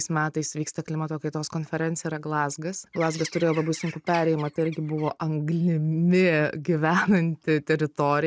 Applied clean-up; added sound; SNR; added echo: neural mask model RNNoise.